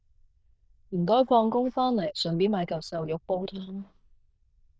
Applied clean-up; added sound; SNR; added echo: neural diffusion model UNIVERSE++.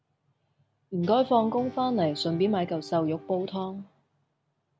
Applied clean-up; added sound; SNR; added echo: none; Guitar; 19 dB; none.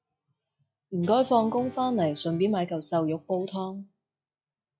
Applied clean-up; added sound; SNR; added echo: classical method log-MMSE.